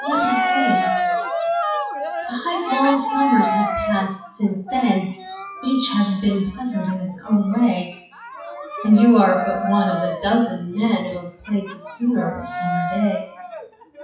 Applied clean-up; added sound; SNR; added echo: classical method WPE with log-MMSE.